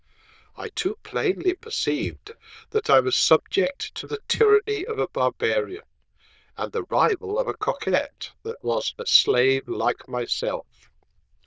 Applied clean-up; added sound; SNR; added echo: neural diffusion model UNIVERSE++.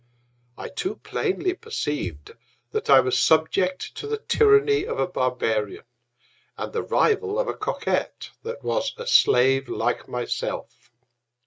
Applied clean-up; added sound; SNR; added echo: neural mask model RNNoise.